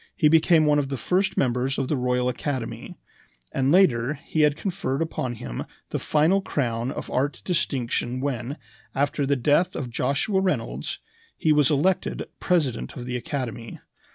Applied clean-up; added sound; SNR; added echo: none; none; none; none.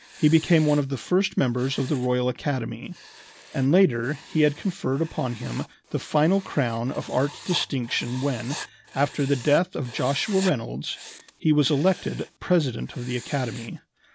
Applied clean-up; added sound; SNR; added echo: none; Writing; 19 dB; none.